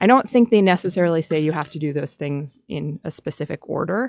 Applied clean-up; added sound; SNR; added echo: classical method log-MMSE.